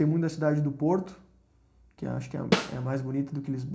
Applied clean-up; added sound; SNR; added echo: none; Snare drum; 2 dB; reverberation time 0.4 s.